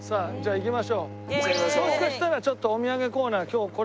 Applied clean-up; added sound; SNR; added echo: none; Bowed string instrument; 14 dB; none.